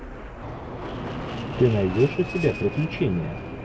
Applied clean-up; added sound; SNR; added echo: none; Fixed-wing aircraft, airplane; 9 dB; none.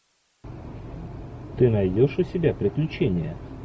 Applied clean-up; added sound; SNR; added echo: none; none; none; none.